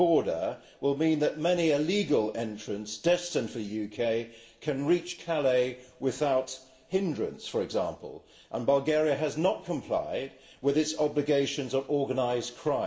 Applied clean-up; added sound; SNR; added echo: none; none; none; reverberation time 0.6 s.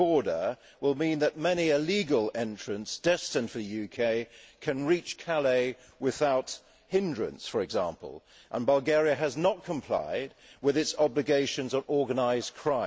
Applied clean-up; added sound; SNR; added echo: none; none; none; none.